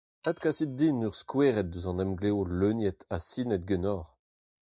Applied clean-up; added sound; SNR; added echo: neural mask model DeepFilterNet 3.